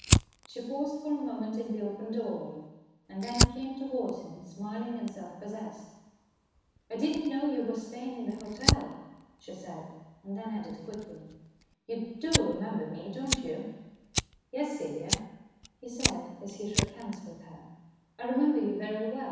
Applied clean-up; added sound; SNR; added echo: none; Fire; 0 dB; reverberation time 1.1 s.